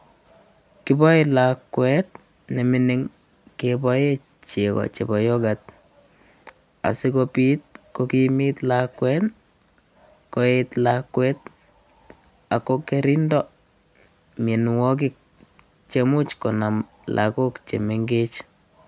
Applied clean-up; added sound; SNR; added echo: none; none; none; none.